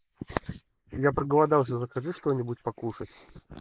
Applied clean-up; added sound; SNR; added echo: neural mask model Resemble Enhance denoiser.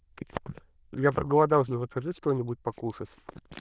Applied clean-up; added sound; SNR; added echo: neural diffusion model UNIVERSE++.